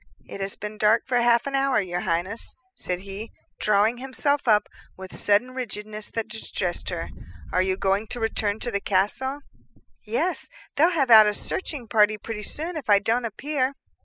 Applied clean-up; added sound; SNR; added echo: classical method spectral subtraction.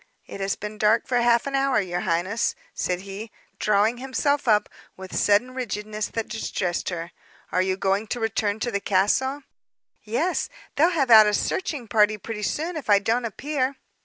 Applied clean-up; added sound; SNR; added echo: none; none; none; none.